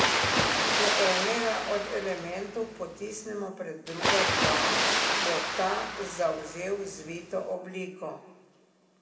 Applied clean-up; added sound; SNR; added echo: none; Water; -3 dB; reverberation time 1.7 s.